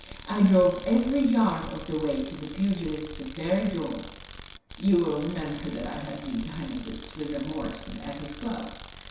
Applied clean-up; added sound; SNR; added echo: none; Tools; 14 dB; reverberation time 0.7 s.